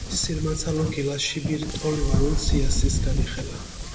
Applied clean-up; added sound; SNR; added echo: none; Wind; -3 dB; none.